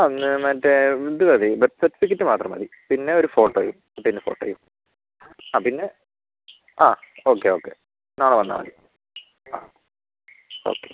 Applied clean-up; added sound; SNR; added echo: none; none; none; none.